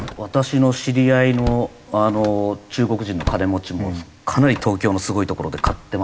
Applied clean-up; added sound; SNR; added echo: none; Slam; 13 dB; none.